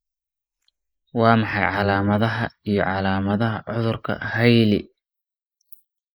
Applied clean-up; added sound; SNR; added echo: neural mask model Resemble Enhance denoiser.